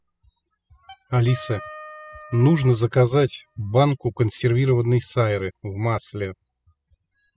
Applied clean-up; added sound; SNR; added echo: classical method spectral subtraction.